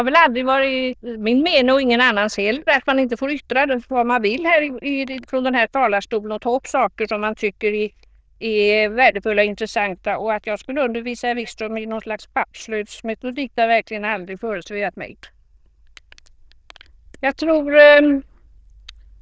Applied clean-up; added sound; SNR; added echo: neural diffusion model UNIVERSE++.